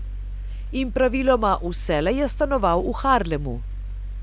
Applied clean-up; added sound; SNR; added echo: none; Mechanical fan; 7 dB; none.